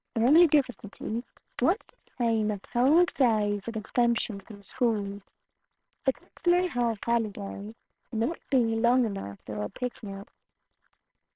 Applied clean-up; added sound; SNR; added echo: neural separator model SepFormer WHAMR!.